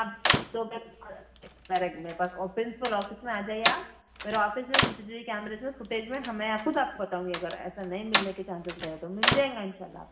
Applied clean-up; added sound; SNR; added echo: none; Slam; -3 dB; reverberation time 1.1 s.